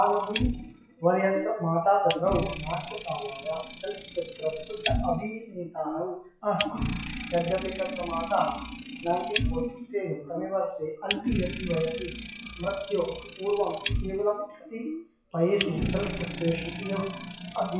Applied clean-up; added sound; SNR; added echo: classical method WPE with log-MMSE.